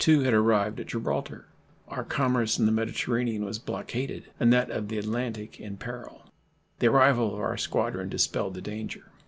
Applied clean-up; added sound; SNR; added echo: none; none; none; none.